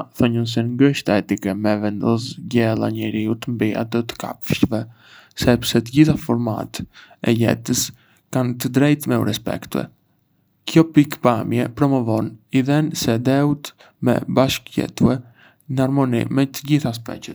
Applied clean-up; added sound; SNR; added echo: none; Bowed string instrument; 17 dB; none.